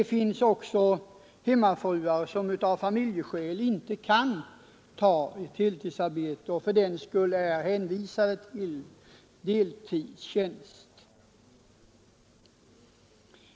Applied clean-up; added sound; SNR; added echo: none; none; none; none.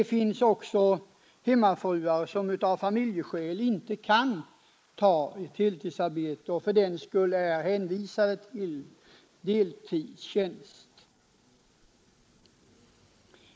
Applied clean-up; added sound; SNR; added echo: neural mask model Resemble Enhance denoiser.